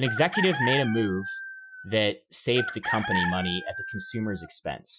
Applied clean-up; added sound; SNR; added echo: classical method Wiener filter.